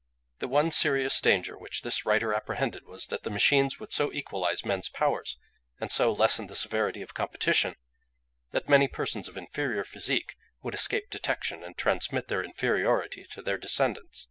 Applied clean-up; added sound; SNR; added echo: none; none; none; none.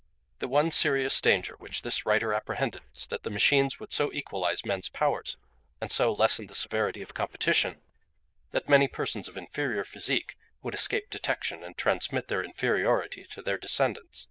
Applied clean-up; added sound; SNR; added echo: neural diffusion model UNIVERSE++.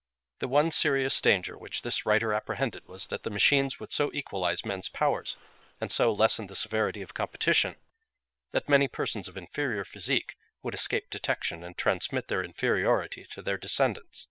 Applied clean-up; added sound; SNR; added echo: neural separator model SepFormer WHAM!.